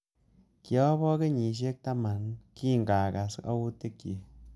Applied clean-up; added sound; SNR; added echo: none; none; none; none.